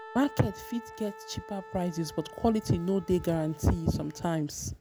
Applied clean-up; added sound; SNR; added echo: none; Wind instrument, woodwind instrument; 18 dB; none.